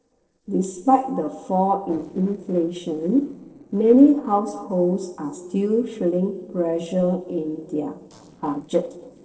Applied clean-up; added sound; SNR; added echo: neural separator model SepFormer DNS4.